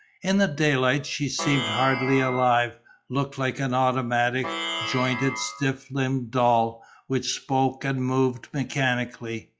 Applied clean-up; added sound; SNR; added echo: classical method log-MMSE.